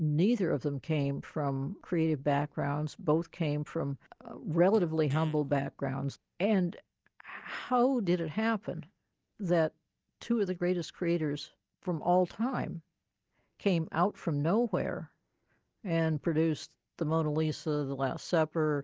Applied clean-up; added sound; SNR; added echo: neural mask model DeepFilterNet 3.